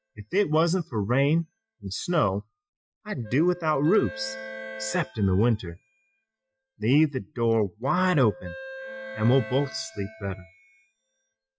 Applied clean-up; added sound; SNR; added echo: classical method Wiener filter.